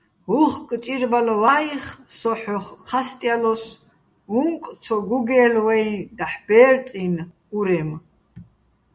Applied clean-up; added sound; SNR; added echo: none; none; none; none.